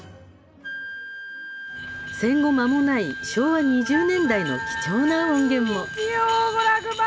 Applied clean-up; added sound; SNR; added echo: none; Wind instrument, woodwind instrument; 11 dB; none.